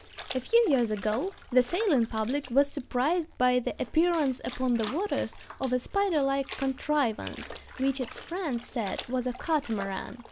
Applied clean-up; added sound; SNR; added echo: none; Trickle, dribble / Splash, splatter; 15 dB; none.